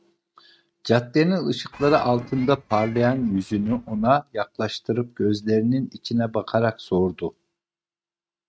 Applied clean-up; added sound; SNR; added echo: neural mask model RNNoise.